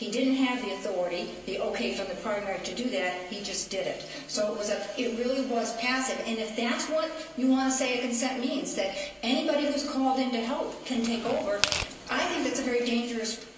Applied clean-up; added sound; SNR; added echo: none; Tearing; 6 dB; reverberation time 0.3 s.